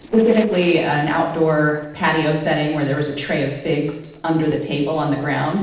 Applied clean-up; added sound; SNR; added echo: neural separator model SepFormer DNS4.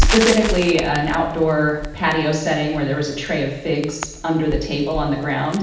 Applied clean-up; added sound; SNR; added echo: none; Crackle; 5 dB; reverberation time 0.8 s.